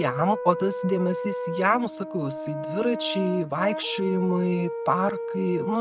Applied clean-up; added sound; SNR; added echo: none; Brass instrument; 6 dB; none.